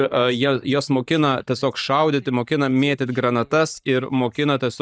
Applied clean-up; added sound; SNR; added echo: neural mask model DeepFilterNet 3.